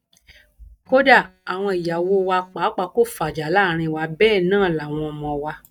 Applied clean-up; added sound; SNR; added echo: neural mask model DeepFilterNet 3.